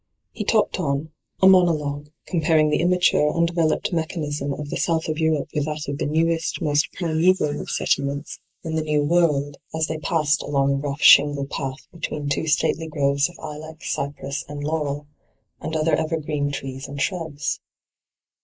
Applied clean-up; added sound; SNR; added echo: neural mask model Resemble Enhance denoiser.